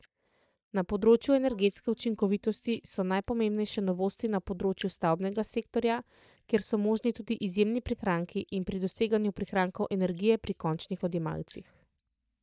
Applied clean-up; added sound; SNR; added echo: neural mask model DeepFilterNet 3.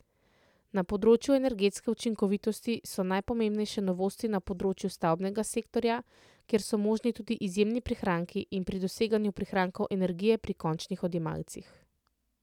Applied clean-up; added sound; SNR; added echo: none; none; none; none.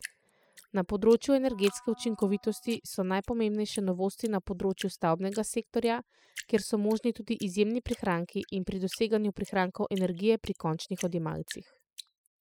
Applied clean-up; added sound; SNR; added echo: classical method spectral subtraction.